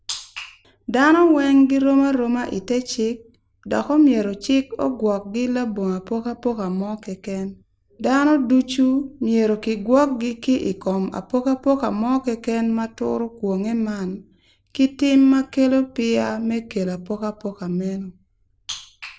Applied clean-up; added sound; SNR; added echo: none; none; none; none.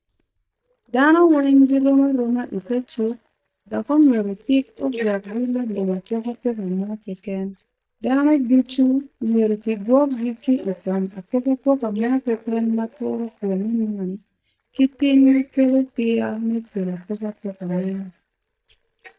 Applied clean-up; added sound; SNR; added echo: neural mask model DeepFilterNet 3.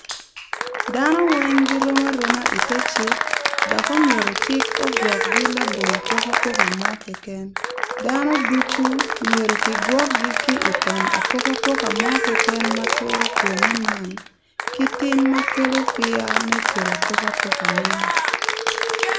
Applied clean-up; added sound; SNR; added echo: none; Applause / Cheering; -2 dB; none.